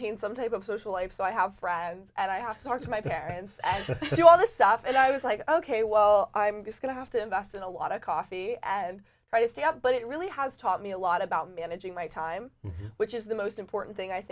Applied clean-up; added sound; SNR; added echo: none; none; none; none.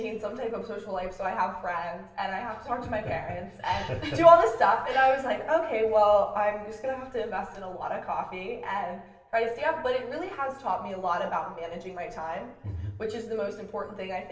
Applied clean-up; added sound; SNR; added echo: none; none; none; reverberation time 0.9 s.